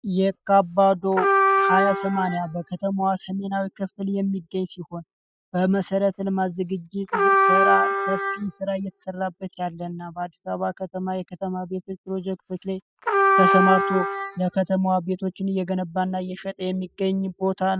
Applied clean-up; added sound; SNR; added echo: classical method spectral subtraction.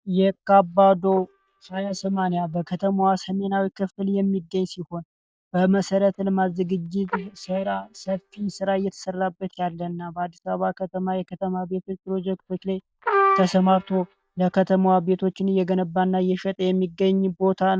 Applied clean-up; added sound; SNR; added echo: neural mask model DeepFilterNet 3.